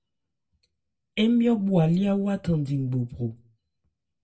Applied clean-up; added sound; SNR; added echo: none; none; none; reverberation time 0.1 s.